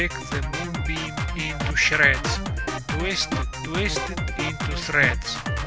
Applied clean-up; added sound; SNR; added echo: none; Drum kit; 1 dB; none.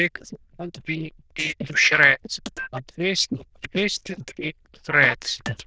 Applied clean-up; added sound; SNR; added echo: neural diffusion model UNIVERSE++.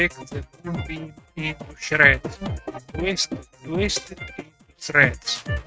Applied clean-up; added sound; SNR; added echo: neural mask model RNNoise.